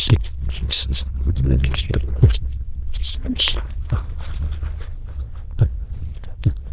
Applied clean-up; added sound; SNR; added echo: neural diffusion model UNIVERSE++.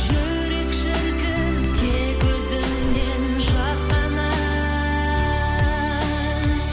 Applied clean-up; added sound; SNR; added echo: none; Zipper (clothing); 8 dB; none.